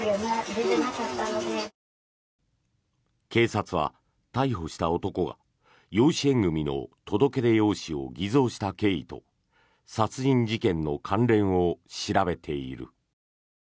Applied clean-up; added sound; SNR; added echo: none; none; none; none.